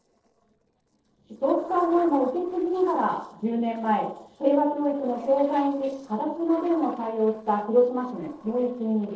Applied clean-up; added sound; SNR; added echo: neural separator model SepFormer DNS4.